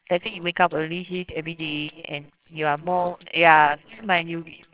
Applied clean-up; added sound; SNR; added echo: neural separator model SepFormer WHAMR!.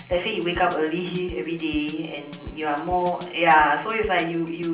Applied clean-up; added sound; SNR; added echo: none; Drum kit; 19 dB; reverberation time 0.6 s.